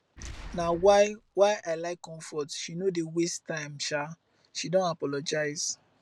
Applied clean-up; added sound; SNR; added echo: none; Boom; 19 dB; none.